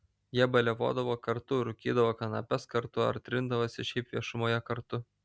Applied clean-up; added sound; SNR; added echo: none; none; none; none.